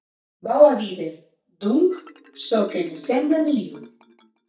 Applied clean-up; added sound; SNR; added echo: neural mask model DeepFilterNet 3.